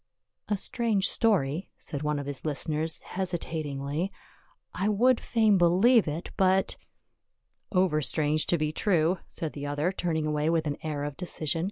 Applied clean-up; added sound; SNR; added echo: none; none; none; none.